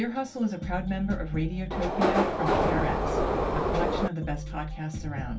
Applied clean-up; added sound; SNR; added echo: none; Subway, metro, underground; -4 dB; reverberation time 0.2 s.